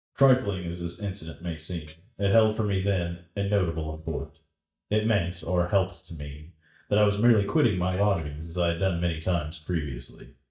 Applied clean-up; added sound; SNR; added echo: neural mask model DeepFilterNet 3.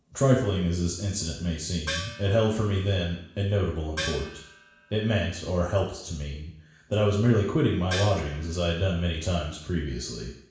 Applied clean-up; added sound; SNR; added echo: none; Gong; 12 dB; reverberation time 0.7 s.